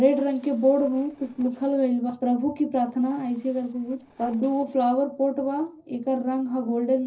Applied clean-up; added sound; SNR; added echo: neural separator model SepFormer DNS4.